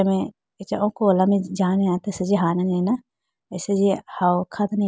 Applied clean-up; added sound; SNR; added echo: none; none; none; none.